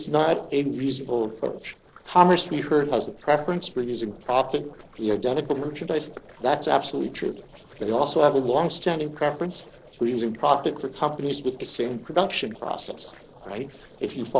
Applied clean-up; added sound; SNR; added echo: neural separator model SepFormer DNS4.